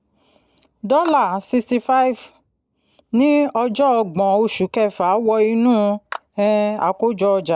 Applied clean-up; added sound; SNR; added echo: neural mask model Resemble Enhance denoiser.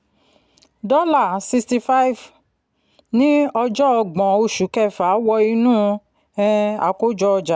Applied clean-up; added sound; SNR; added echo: none; none; none; none.